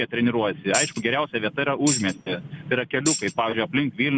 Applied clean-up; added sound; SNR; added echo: none; Tambourine; 7 dB; none.